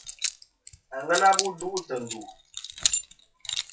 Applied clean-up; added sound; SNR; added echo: classical method WPE with log-MMSE.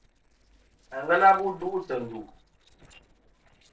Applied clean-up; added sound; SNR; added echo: neural separator model SepFormer DNS4.